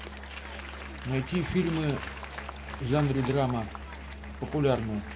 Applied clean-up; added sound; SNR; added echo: none; Applause / Crowd + Musical instrument; 9 dB; none.